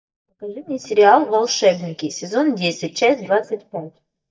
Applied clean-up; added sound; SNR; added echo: neural mask model DeepFilterNet 3.